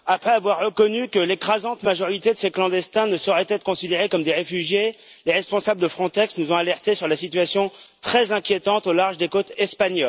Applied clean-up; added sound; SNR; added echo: none; none; none; none.